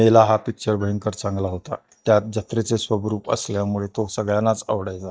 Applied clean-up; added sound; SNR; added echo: neural mask model DeepFilterNet 3.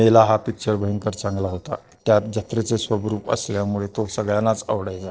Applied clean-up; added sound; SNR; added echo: neural separator model SepFormer DNS4.